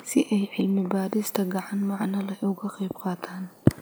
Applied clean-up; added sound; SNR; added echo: none; none; none; none.